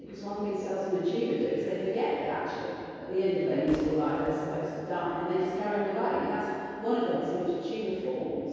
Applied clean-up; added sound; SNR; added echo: none; Fireworks; 14 dB; reverberation time 2.2 s.